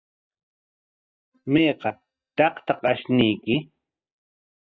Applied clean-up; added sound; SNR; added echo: neural mask model DeepFilterNet 3.